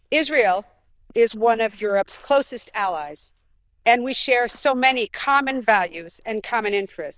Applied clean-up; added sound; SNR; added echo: neural diffusion model UNIVERSE++.